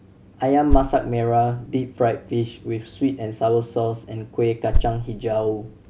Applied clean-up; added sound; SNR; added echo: none; Thump, thud; 0 dB; none.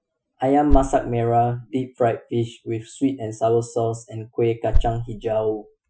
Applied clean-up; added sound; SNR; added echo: classical method Wiener filter.